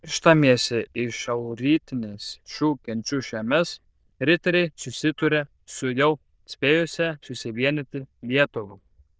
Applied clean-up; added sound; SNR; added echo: neural diffusion model UNIVERSE++.